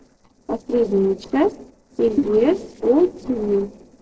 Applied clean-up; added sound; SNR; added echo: neural separator model SepFormer DNS4.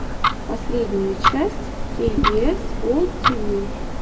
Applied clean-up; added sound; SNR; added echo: none; Tick-tock; -2 dB; reverberation time 0.7 s.